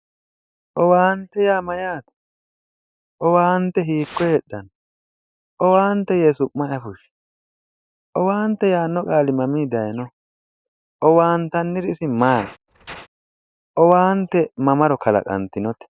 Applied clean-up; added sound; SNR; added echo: neural mask model DeepFilterNet 3.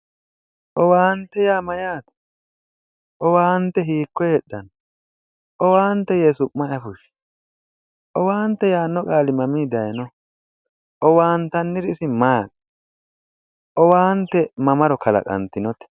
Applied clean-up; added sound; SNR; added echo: none; none; none; none.